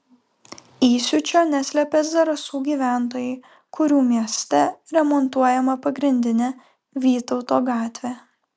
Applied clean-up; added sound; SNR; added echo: none; none; none; none.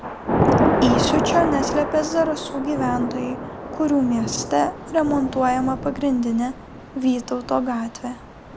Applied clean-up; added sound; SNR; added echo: none; Thunder / Rain; 2 dB; none.